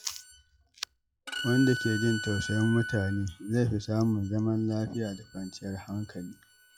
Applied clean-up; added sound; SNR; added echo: classical method log-MMSE.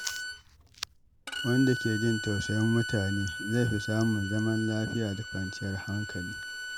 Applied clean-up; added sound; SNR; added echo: none; Bowed string instrument; 8 dB; none.